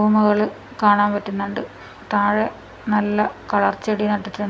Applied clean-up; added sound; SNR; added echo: none; none; none; none.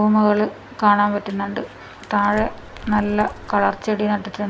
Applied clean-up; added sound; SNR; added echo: none; Crumpling, crinkling; 17 dB; none.